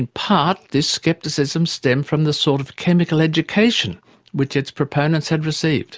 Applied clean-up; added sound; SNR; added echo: none; none; none; none.